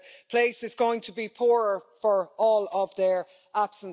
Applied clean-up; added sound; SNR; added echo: none; none; none; none.